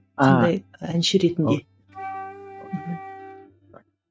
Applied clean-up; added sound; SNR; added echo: neural mask model RNNoise.